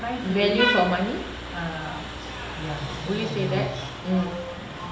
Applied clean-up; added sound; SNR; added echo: none; Vehicle horn, car horn, honking; 5 dB; reverberation time 0.8 s.